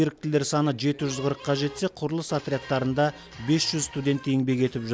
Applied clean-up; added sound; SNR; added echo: none; none; none; none.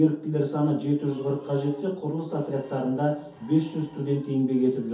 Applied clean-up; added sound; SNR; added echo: none; none; none; reverberation time 0.5 s.